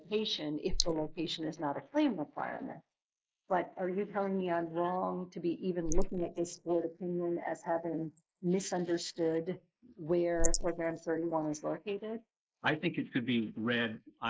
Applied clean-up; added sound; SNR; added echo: neural mask model Resemble Enhance denoiser.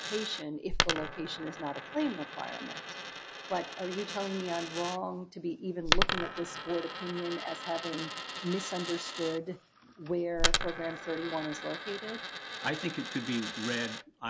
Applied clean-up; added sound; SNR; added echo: none; Coin (dropping); 0 dB; none.